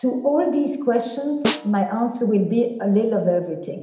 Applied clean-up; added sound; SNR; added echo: none; Snare drum; 7 dB; reverberation time 0.8 s.